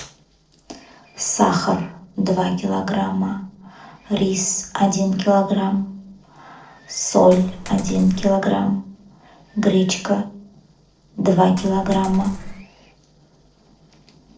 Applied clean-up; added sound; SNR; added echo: neural separator model SepFormer DNS4.